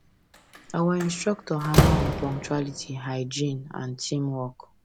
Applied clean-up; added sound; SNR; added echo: none; Slam; 1 dB; none.